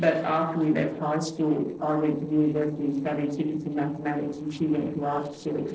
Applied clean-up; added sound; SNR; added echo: neural separator model SepFormer DNS4.